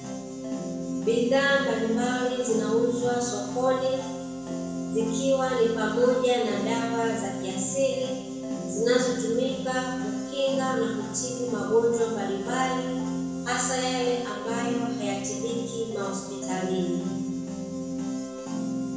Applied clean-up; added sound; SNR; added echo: none; Piano; 4 dB; reverberation time 1.0 s.